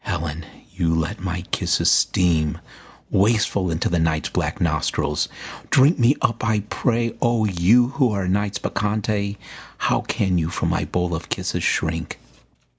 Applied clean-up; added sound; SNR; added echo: none; none; none; none.